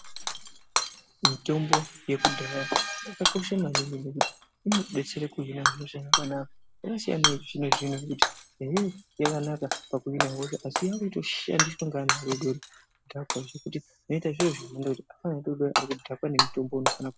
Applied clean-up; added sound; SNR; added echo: none; Shatter / Hammer; 0 dB; none.